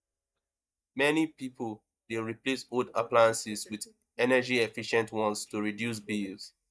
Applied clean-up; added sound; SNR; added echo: neural mask model DeepFilterNet 3.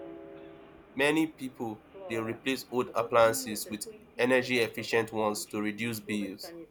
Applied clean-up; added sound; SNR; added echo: none; Subway, metro, underground; 16 dB; none.